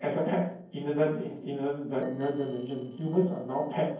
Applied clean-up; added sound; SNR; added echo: neural separator model SepFormer DNS4.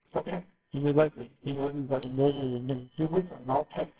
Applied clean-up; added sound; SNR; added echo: neural separator model SepFormer WHAMR!.